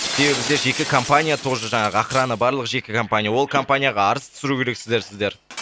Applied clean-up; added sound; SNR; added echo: none; Shatter; 11 dB; none.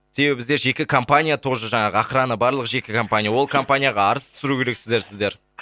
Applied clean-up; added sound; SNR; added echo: none; none; none; none.